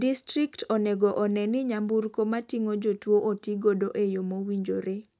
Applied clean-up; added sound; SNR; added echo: none; none; none; none.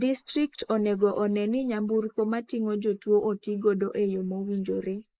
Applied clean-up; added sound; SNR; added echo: neural mask model Resemble Enhance denoiser.